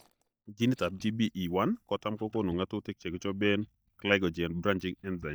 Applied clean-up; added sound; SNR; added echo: neural mask model DeepFilterNet 3.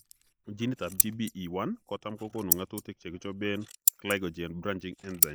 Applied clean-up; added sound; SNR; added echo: neural mask model Resemble Enhance denoiser.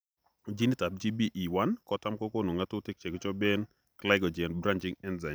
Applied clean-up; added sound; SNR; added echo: none; none; none; none.